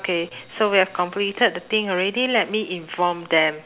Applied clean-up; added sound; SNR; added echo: none; none; none; none.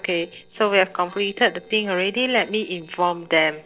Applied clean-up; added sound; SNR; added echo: neural separator model SepFormer DNS4.